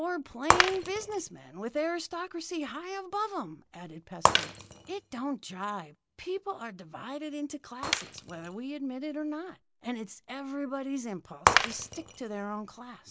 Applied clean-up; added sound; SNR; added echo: none; Shatter; -2 dB; none.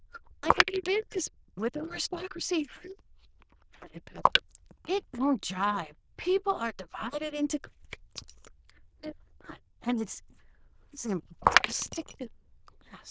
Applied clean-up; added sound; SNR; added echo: neural diffusion model UNIVERSE++.